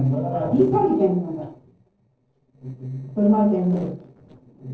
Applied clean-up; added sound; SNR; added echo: neural separator model SepFormer DNS4.